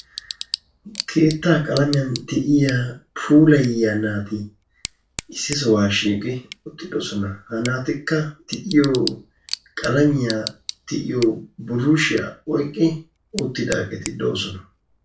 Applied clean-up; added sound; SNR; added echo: none; Tick / Bicycle; 16 dB; reverberation time 0.3 s.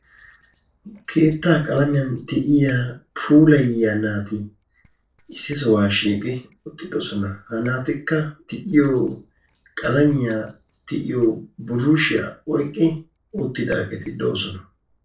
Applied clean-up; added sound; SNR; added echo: neural separator model SepFormer DNS4.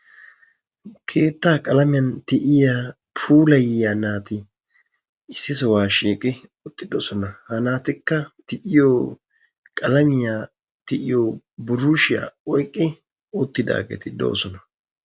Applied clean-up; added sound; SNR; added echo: none; none; none; none.